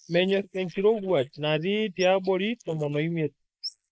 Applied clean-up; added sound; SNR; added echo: neural mask model Resemble Enhance denoiser.